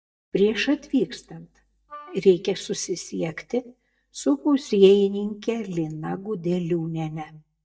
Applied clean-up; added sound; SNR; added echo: neural mask model DeepFilterNet 3.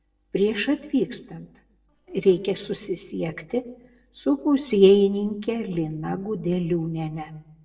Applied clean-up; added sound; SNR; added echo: neural separator model SepFormer DNS4.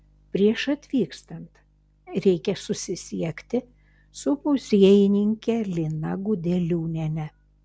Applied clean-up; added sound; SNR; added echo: none; none; none; none.